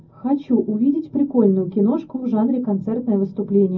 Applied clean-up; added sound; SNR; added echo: none; none; none; reverberation time 0.4 s.